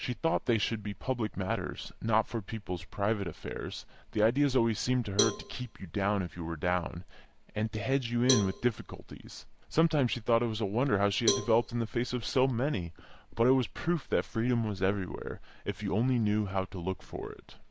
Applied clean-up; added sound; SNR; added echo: none; Cowbell; 8 dB; none.